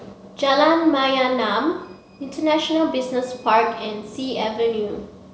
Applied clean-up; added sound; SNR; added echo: none; none; none; none.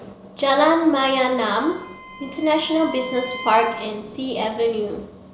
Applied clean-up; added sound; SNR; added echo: none; Bowed string instrument; 15 dB; none.